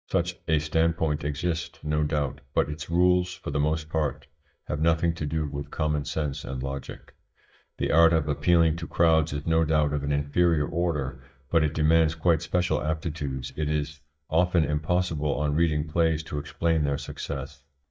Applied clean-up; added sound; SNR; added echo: neural mask model DeepFilterNet 3.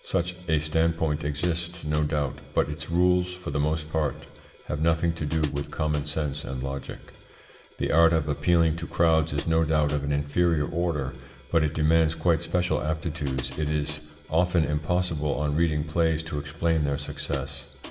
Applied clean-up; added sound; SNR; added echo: none; Hi-hat; 18 dB; reverberation time 1.0 s.